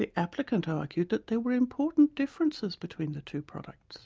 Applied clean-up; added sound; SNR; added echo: none; none; none; none.